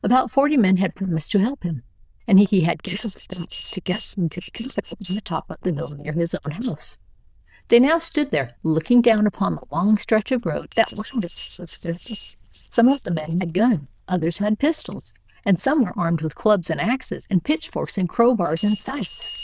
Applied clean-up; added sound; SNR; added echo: neural diffusion model UNIVERSE++.